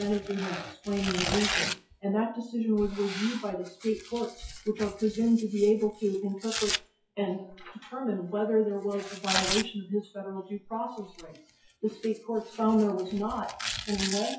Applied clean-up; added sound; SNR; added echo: classical method WPE with log-MMSE.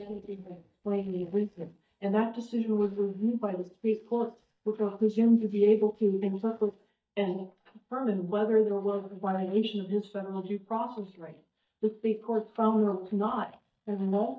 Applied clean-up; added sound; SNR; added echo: neural mask model DeepFilterNet 3.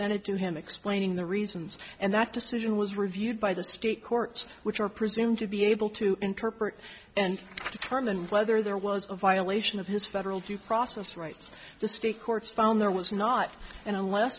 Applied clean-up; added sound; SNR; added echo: none; none; none; none.